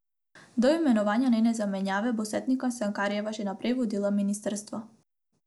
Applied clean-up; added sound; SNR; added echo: none; none; none; none.